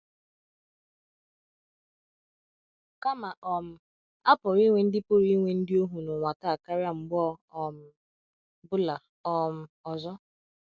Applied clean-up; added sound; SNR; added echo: none; none; none; none.